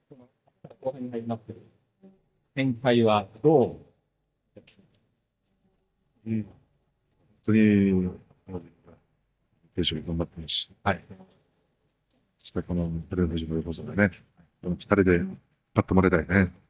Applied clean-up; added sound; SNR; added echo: neural mask model DeepFilterNet 3.